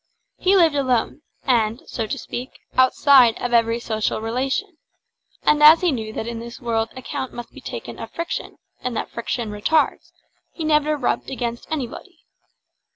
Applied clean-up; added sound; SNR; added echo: none; none; none; none.